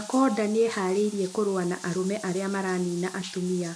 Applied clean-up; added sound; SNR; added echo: none; Bathtub (filling or washing); 16 dB; none.